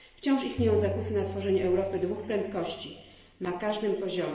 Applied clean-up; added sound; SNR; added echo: none; Tabla; 10 dB; reverberation time 1.3 s.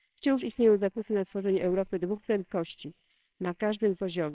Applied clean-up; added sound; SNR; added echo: neural separator model SepFormer WHAMR!.